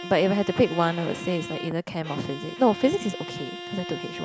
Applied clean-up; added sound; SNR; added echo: none; Bowed string instrument; 11 dB; none.